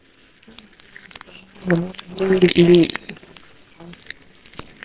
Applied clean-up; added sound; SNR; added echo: neural separator model SepFormer WHAMR!.